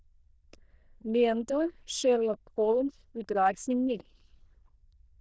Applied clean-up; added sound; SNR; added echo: neural diffusion model UNIVERSE++.